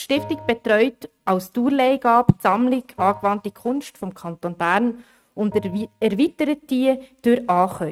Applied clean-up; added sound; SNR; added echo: neural mask model RNNoise.